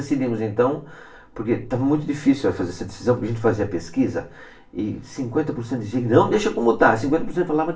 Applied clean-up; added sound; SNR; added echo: none; none; none; reverberation time 0.3 s.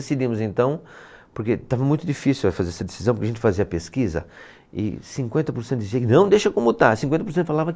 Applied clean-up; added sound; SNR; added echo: none; none; none; none.